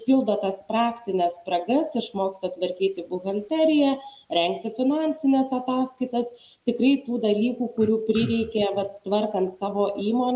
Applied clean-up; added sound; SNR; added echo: none; none; none; none.